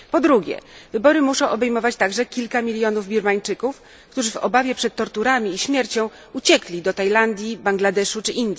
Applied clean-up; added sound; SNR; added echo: none; none; none; none.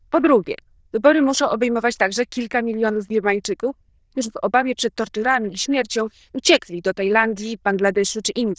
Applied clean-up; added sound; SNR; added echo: neural diffusion model UNIVERSE++.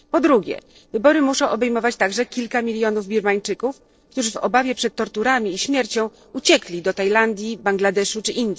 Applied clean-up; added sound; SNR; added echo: neural separator model SepFormer DNS4.